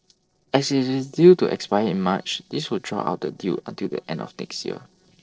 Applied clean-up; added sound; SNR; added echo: neural separator model SepFormer DNS4.